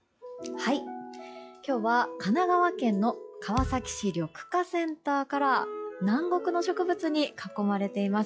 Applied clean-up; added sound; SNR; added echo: classical method log-MMSE.